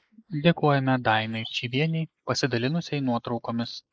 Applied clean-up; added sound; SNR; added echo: neural mask model Resemble Enhance denoiser.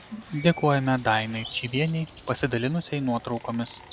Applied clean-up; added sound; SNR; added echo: none; Bird; 13 dB; none.